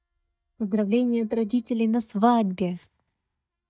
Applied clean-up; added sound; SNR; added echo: neural mask model DeepFilterNet 3.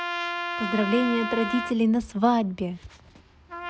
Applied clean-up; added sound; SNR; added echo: none; Trumpet; 7 dB; none.